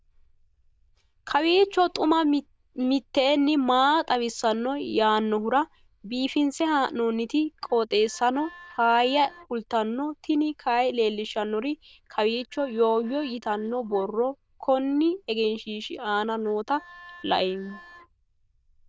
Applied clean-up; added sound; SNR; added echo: neural diffusion model UNIVERSE++.